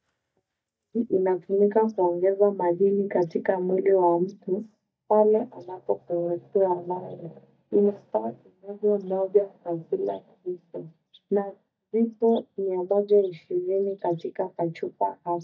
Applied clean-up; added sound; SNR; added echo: neural mask model DeepFilterNet 3.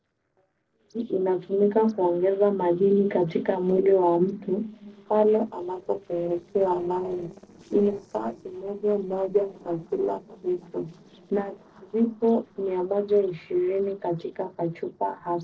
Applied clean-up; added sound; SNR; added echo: neural separator model SepFormer DNS4.